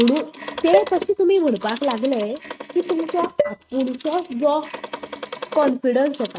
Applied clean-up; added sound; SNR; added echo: neural mask model RNNoise.